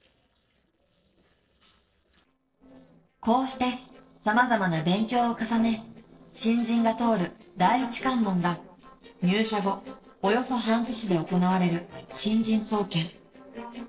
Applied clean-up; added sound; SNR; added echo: neural separator model SepFormer DNS4.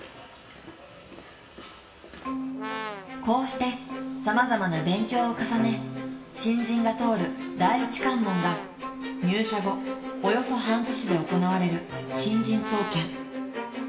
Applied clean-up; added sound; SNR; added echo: none; Brass instrument; 10 dB; reverberation time 0.7 s.